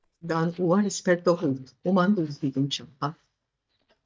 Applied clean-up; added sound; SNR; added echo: neural mask model DeepFilterNet 3.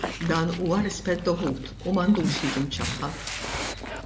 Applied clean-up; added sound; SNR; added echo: none; Dog; 6 dB; none.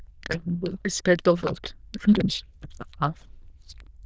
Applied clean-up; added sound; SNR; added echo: neural diffusion model UNIVERSE++.